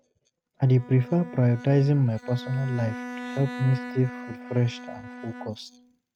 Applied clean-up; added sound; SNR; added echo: neural mask model RNNoise.